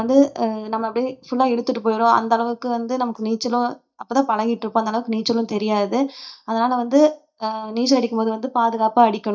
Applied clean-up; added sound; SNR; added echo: neural mask model DeepFilterNet 3.